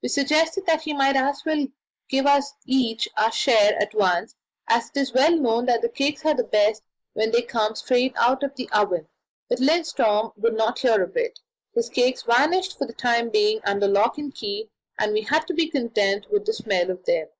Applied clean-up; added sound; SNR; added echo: neural mask model Resemble Enhance denoiser.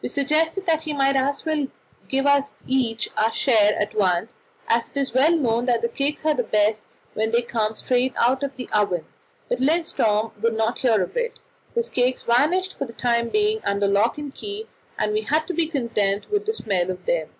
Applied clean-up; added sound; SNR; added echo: none; none; none; none.